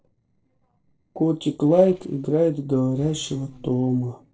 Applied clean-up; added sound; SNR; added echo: neural separator model SepFormer DNS4.